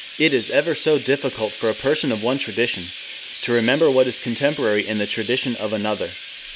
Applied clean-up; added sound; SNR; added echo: none; Chirp, tweet; 13 dB; none.